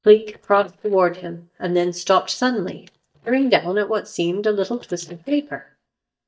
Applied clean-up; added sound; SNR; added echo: neural mask model DeepFilterNet 3.